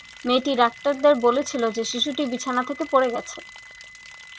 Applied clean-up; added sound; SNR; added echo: none; Liquid + Wind instrument, woodwind instrument; 19 dB; none.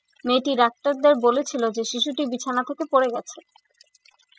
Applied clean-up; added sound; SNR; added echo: classical method spectral subtraction.